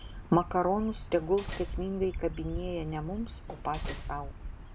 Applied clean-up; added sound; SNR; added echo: none; Bird vocalization, bird call, bird song + Slam; 7 dB; none.